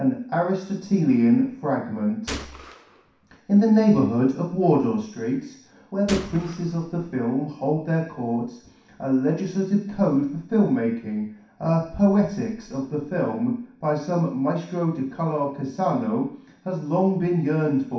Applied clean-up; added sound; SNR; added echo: none; Gunshot, gunfire; 14 dB; reverberation time 0.6 s.